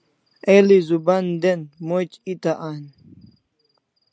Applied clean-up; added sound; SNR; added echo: none; none; none; none.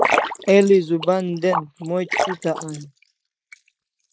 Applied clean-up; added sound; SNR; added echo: neural mask model Resemble Enhance denoiser.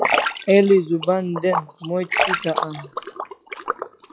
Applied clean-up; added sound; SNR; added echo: classical method log-MMSE.